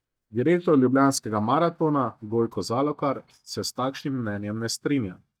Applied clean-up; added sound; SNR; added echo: neural mask model DeepFilterNet 3.